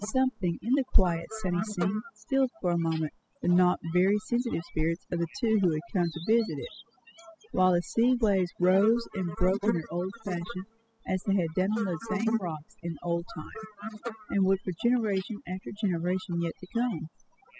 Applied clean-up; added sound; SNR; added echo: classical method spectral subtraction.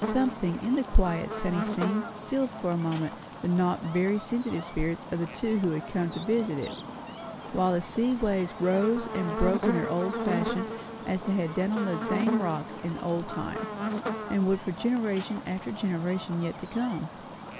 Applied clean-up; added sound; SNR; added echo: none; Buzz; 7 dB; none.